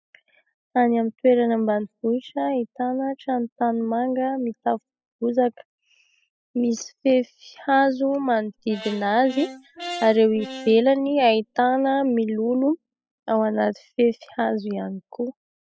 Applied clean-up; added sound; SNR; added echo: classical method spectral subtraction.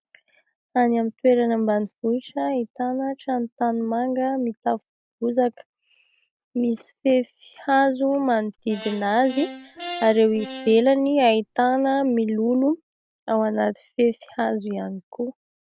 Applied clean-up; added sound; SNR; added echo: none; Brass instrument; 14 dB; none.